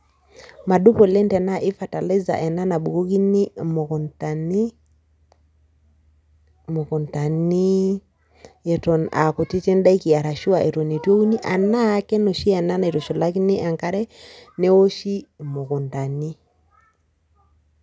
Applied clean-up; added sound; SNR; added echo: none; none; none; none.